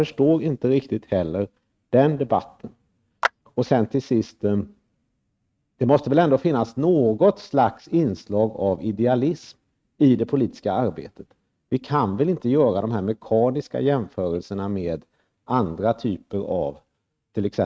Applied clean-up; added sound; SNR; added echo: neural mask model RNNoise.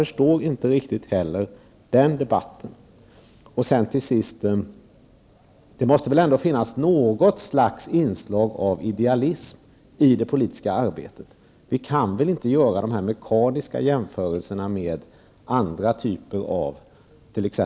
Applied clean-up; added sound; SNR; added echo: none; none; none; none.